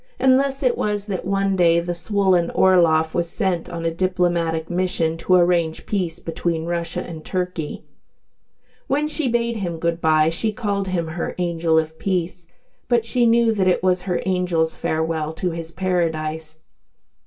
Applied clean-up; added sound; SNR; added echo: none; none; none; reverberation time 0.2 s.